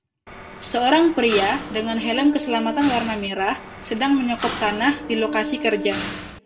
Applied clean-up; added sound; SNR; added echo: none; Mechanisms; 9 dB; reverberation time 0.3 s.